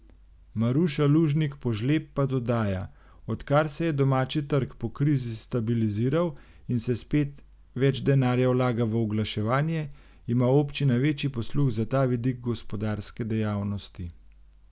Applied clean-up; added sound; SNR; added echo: none; none; none; none.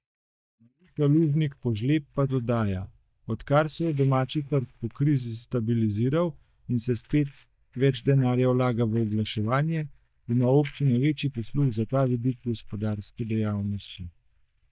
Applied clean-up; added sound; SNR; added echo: neural mask model DeepFilterNet 3.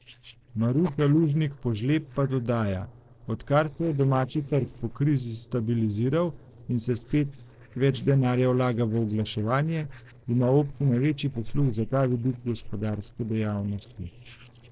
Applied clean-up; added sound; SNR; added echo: neural separator model SepFormer DNS4.